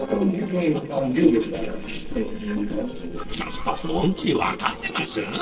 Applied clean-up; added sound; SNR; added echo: neural separator model SepFormer DNS4.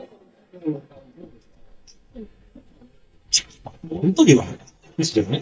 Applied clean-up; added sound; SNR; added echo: neural mask model DeepFilterNet 3.